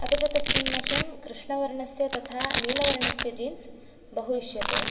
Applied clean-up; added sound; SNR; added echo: none; Domestic sounds, home sounds; -4 dB; reverberation time 2.3 s.